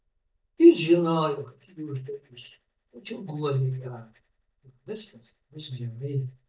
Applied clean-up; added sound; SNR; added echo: neural mask model DeepFilterNet 3.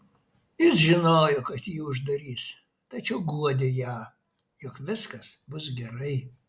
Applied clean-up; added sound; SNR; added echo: none; none; none; none.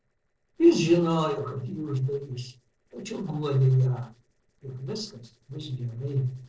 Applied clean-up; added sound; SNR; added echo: neural separator model SepFormer DNS4.